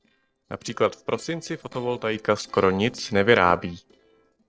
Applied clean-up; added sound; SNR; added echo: neural separator model SepFormer DNS4.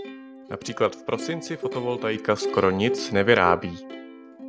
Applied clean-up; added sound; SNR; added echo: none; Plucked string instrument; 9 dB; none.